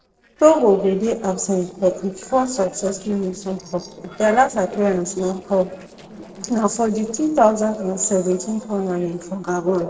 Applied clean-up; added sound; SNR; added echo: neural separator model SepFormer DNS4.